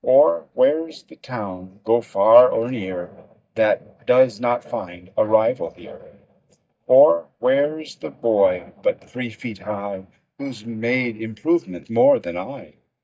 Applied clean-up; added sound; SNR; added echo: neural mask model DeepFilterNet 3.